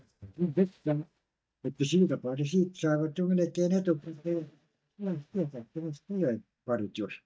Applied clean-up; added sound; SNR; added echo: neural mask model DeepFilterNet 3.